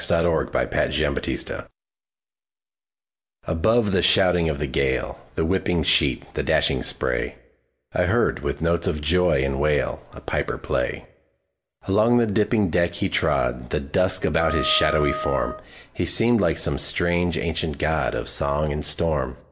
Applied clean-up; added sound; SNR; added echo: none; Wind instrument, woodwind instrument; 8 dB; none.